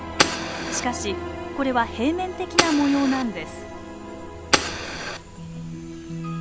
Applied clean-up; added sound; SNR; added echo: none; Fire; 2 dB; none.